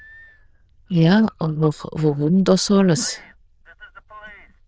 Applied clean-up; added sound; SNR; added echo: neural diffusion model UNIVERSE++.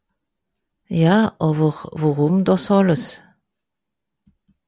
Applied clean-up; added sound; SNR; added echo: none; none; none; none.